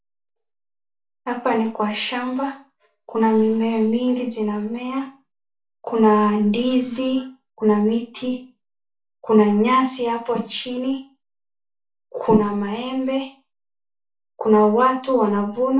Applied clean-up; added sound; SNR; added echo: none; none; none; reverberation time 0.3 s.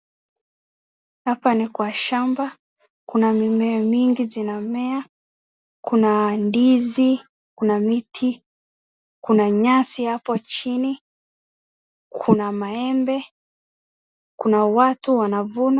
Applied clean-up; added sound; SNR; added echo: none; none; none; none.